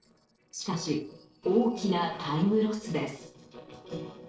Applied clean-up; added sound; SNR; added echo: neural separator model SepFormer DNS4.